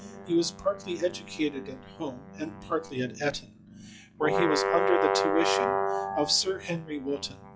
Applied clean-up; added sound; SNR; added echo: classical method log-MMSE.